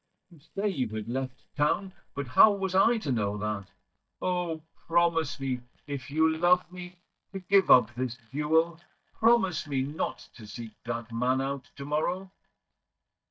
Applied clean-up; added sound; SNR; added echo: neural mask model DeepFilterNet 3.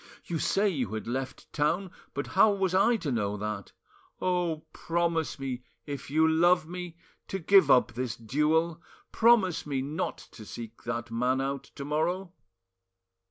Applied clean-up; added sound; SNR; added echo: none; none; none; none.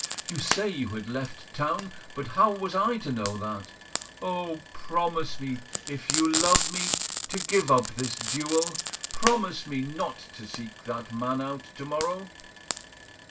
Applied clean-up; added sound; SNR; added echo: none; Frying (food); 5 dB; reverberation time 0.2 s.